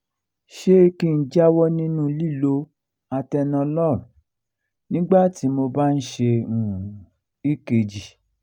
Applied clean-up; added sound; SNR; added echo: none; none; none; none.